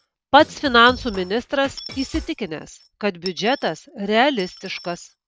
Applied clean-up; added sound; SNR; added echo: none; Coin (dropping) / Dishes, pots, and pans + Drum kit; 18 dB; none.